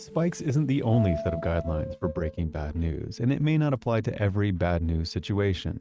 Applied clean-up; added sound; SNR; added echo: neural mask model RNNoise.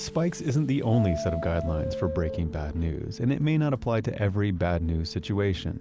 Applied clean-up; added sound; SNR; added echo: none; Subway, metro, underground; 12 dB; none.